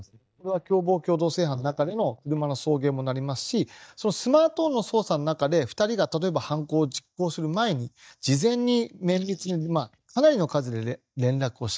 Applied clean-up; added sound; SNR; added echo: neural mask model DeepFilterNet 3.